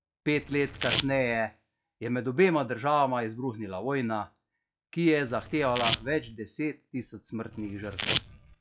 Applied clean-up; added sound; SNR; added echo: classical method log-MMSE.